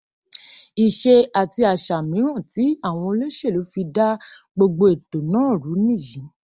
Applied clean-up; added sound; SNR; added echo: none; none; none; none.